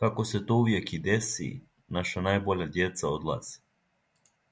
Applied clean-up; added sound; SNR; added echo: none; none; none; none.